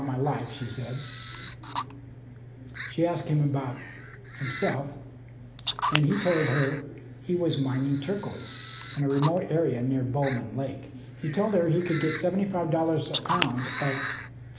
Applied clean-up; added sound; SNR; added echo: none; Camera; 5 dB; reverberation time 1.0 s.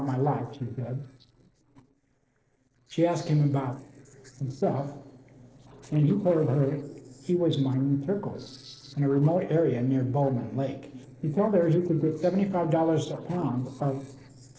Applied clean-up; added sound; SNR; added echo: neural separator model SepFormer DNS4.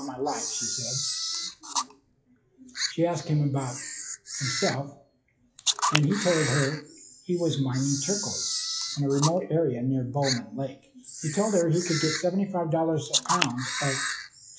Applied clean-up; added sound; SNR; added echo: classical method WPE with log-MMSE.